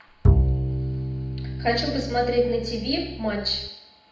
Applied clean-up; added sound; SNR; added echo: none; Bowed string instrument; -2 dB; reverberation time 0.8 s.